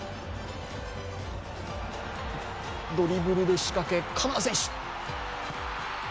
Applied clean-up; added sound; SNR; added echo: none; none; none; none.